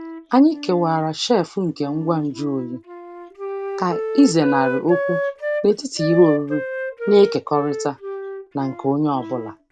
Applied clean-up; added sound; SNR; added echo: none; Wind instrument, woodwind instrument; 8 dB; none.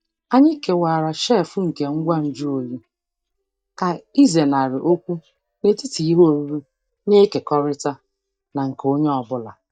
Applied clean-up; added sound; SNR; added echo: neural mask model DeepFilterNet 3.